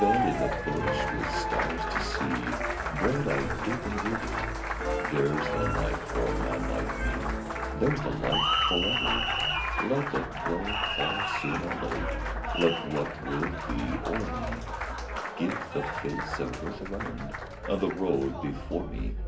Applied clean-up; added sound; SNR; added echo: none; Applause; 0 dB; reverberation time 0.2 s.